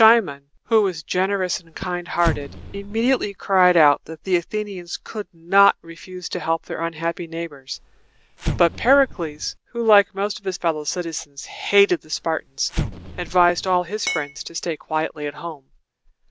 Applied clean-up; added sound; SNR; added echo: none; Glass + Explosion; 9 dB; none.